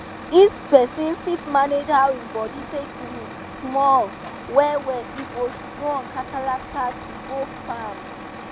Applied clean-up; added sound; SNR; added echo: none; Truck; 13 dB; none.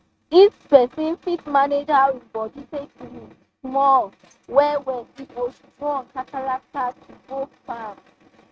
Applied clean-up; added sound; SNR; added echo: neural mask model RNNoise.